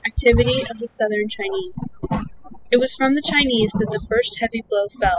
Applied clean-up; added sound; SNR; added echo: classical method spectral subtraction.